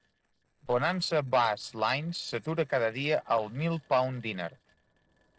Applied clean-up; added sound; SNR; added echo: neural separator model SepFormer DNS4.